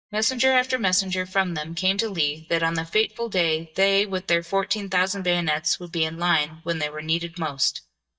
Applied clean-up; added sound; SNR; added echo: neural mask model DeepFilterNet 3.